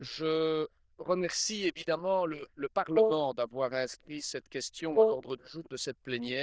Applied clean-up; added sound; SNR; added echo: neural diffusion model UNIVERSE++.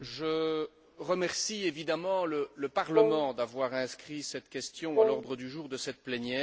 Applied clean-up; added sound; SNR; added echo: none; Wind instrument, woodwind instrument; -5 dB; none.